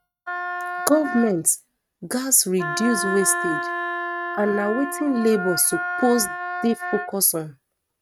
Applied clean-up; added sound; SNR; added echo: neural mask model RNNoise.